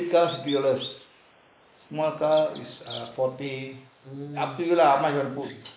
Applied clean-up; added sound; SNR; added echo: neural mask model Resemble Enhance denoiser.